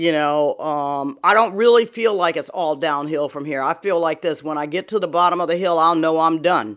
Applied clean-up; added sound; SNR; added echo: none; none; none; none.